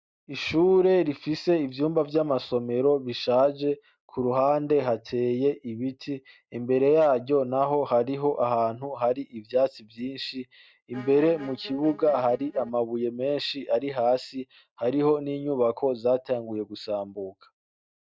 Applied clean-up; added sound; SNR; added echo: neural mask model RNNoise.